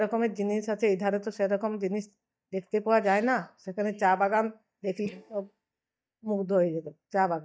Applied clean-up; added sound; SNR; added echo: neural mask model DeepFilterNet 3.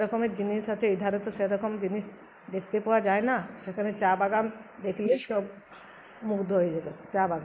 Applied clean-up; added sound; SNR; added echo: neural mask model Resemble Enhance denoiser.